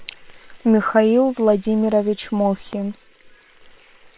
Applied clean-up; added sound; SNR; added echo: neural separator model SepFormer WHAM!.